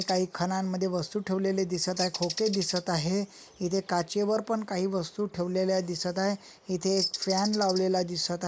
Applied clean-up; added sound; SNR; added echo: neural mask model Resemble Enhance denoiser.